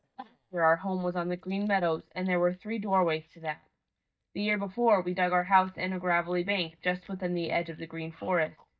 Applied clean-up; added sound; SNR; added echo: neural mask model DeepFilterNet 3.